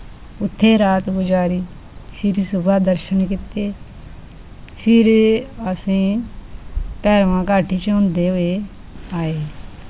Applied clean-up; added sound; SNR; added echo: none; none; none; none.